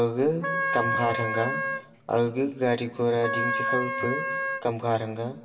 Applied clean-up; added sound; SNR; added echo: none; Wind instrument, woodwind instrument; 2 dB; reverberation time 1.1 s.